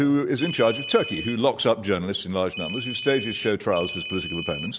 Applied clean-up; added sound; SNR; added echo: none; Ringtone; 9 dB; none.